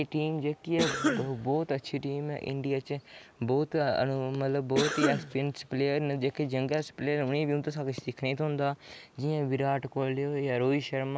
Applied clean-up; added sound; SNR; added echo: none; Cough; 3 dB; none.